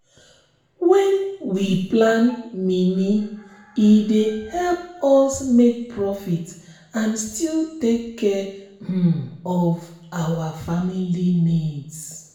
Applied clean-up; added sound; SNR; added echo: none; none; none; reverberation time 0.7 s.